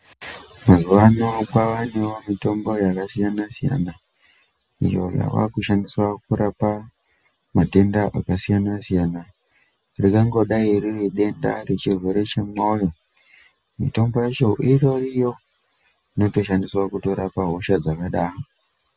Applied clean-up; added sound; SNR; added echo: none; none; none; none.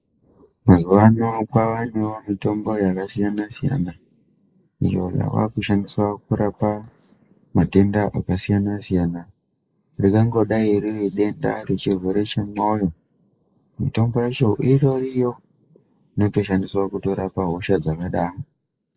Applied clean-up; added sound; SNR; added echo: neural mask model Resemble Enhance denoiser.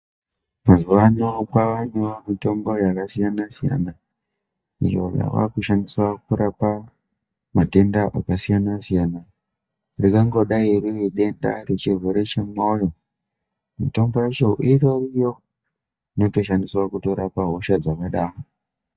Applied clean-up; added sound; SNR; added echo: neural mask model DeepFilterNet 3.